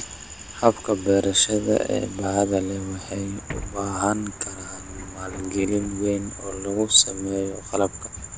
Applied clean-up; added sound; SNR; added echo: none; Bus; 16 dB; none.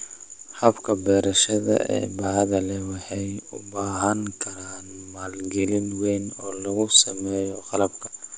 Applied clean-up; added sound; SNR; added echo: none; none; none; none.